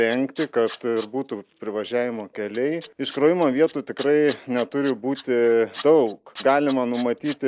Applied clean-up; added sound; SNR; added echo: neural mask model Resemble Enhance denoiser.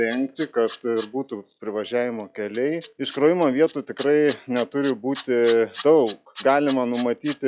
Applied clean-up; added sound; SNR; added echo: classical method log-MMSE.